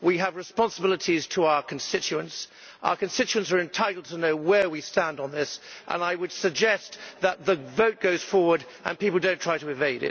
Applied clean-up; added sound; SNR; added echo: none; none; none; none.